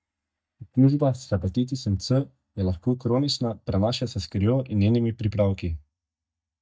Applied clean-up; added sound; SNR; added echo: neural mask model DeepFilterNet 3.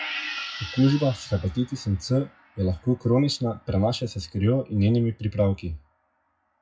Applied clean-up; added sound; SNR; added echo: classical method WPE with log-MMSE.